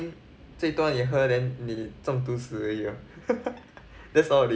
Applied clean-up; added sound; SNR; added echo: none; none; none; none.